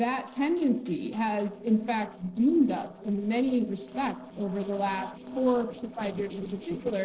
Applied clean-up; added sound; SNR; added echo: neural separator model SepFormer DNS4.